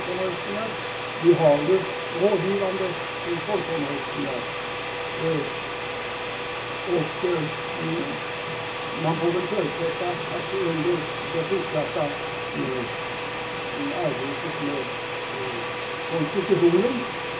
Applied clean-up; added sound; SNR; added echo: none; Domestic sounds, home sounds; 1 dB; reverberation time 0.4 s.